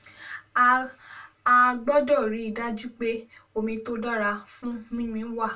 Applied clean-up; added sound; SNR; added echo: none; none; none; reverberation time 0.2 s.